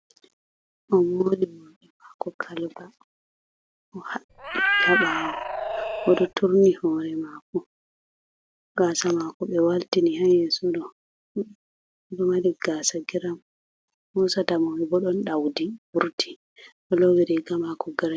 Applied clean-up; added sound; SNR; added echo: none; Meow; 0 dB; none.